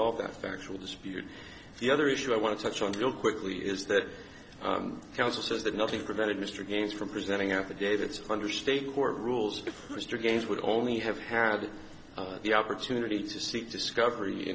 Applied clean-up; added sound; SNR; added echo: none; Cough; 12 dB; none.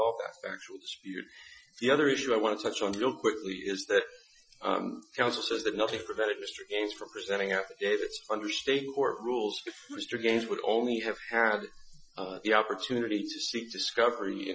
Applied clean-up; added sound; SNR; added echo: classical method Wiener filter.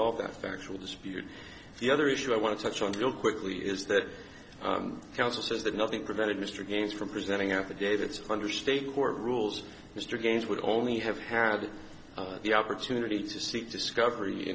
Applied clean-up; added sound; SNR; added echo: none; none; none; none.